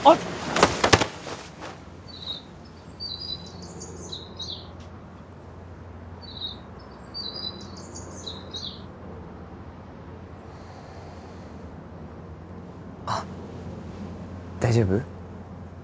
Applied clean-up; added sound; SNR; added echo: none; Chirp, tweet; 10 dB; none.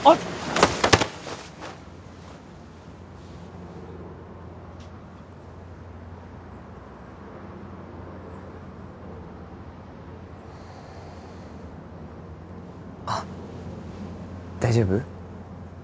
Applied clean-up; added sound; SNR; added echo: none; none; none; none.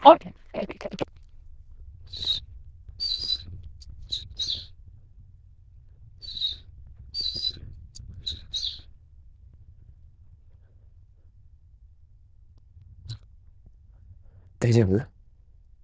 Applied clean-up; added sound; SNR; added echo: neural diffusion model UNIVERSE++.